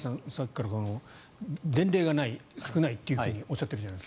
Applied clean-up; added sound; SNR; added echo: none; none; none; none.